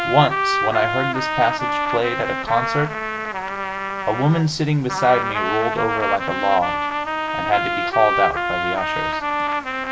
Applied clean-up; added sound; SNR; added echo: none; Trumpet; 1 dB; none.